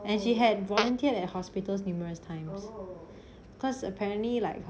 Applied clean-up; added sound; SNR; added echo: none; Fart; 6 dB; none.